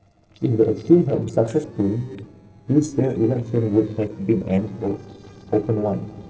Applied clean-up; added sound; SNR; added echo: neural separator model SepFormer DNS4.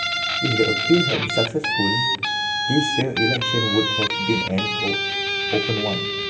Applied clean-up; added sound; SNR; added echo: none; Guitar; -1 dB; reverberation time 1.9 s.